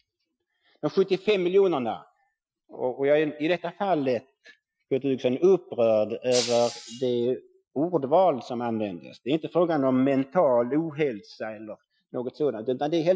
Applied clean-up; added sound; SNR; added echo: classical method Wiener filter.